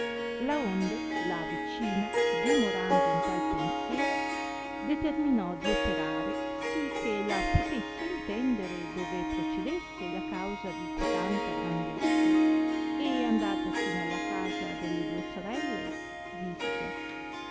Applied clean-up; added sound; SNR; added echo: none; Harp; -4 dB; none.